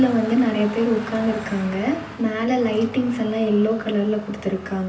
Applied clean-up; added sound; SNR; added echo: none; Traffic noise, roadway noise; 15 dB; reverberation time 0.3 s.